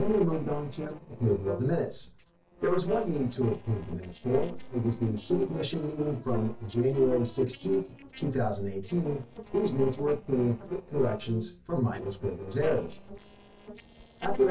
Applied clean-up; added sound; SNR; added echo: neural separator model SepFormer DNS4.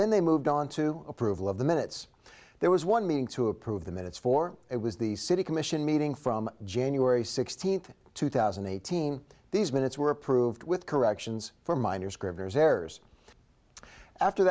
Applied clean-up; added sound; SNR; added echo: none; none; none; none.